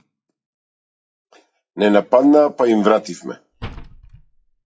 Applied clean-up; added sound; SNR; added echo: classical method WPE with log-MMSE.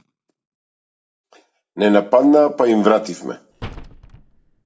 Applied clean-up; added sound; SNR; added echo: none; Slam; 17 dB; reverberation time 0.3 s.